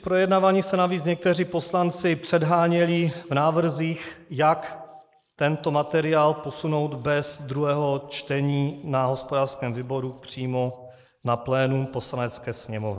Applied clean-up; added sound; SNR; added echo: neural mask model Resemble Enhance denoiser.